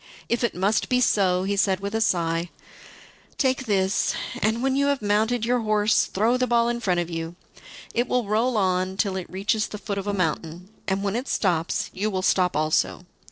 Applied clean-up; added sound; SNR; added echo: neural separator model SepFormer DNS4.